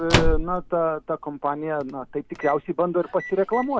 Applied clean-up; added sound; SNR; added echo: none; Microwave oven; 3 dB; none.